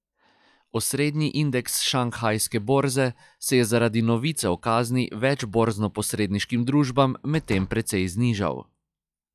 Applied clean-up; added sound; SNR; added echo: classical method log-MMSE.